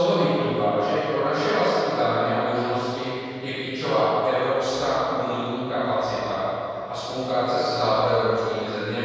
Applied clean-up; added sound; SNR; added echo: none; none; none; reverberation time 2.2 s.